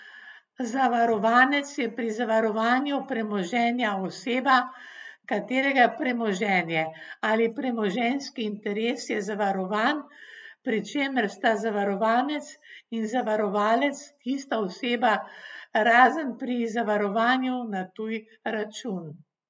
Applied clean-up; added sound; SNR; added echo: none; none; none; none.